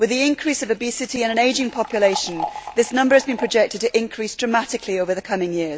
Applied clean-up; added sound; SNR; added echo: none; Liquid; 13 dB; none.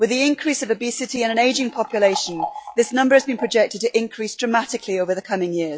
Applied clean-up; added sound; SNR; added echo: classical method log-MMSE.